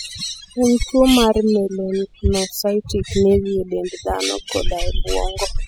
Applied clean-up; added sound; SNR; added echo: classical method spectral subtraction.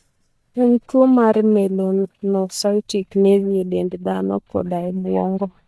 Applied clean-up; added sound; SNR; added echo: neural mask model DeepFilterNet 3.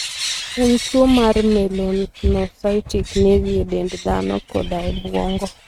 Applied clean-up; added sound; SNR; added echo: neural mask model RNNoise.